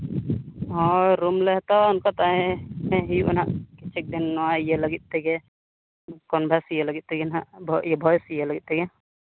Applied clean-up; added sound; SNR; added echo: none; none; none; none.